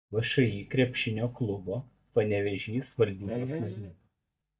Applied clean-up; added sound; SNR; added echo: neural mask model DeepFilterNet 3.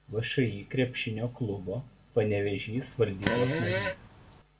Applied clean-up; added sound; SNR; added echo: none; Fart; 0 dB; reverberation time 0.3 s.